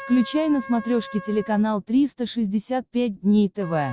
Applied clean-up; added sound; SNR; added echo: none; Trumpet; 18 dB; none.